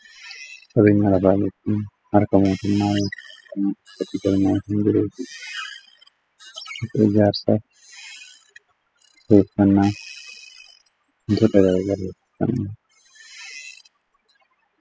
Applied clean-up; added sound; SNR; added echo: classical method spectral subtraction.